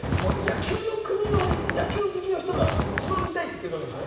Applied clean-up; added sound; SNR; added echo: none; Walk, footsteps; -2 dB; reverberation time 1.2 s.